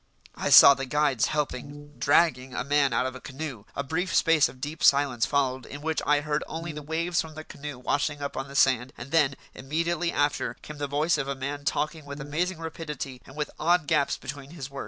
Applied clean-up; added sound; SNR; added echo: none; Brass instrument; 15 dB; none.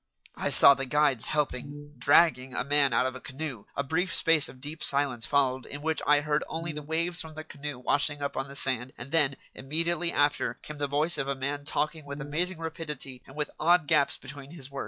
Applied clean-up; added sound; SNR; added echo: classical method log-MMSE.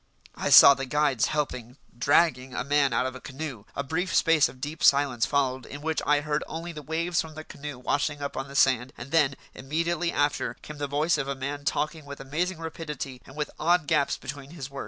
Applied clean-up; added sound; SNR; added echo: none; none; none; none.